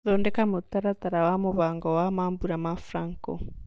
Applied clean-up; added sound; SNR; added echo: neural mask model DeepFilterNet 3.